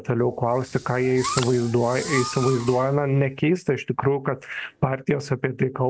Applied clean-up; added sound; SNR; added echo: none; Fireworks; 11 dB; none.